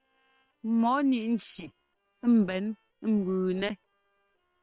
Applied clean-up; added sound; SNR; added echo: neural separator model SepFormer WHAM!.